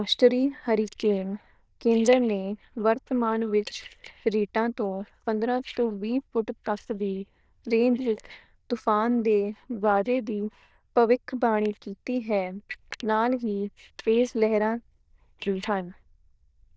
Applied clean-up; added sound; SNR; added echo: neural diffusion model UNIVERSE++.